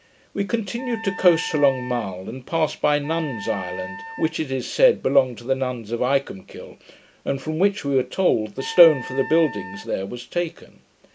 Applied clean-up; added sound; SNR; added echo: none; Wind instrument, woodwind instrument; 13 dB; none.